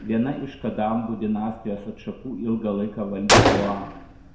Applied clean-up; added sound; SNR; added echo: none; Gunshot, gunfire; -1 dB; reverberation time 0.6 s.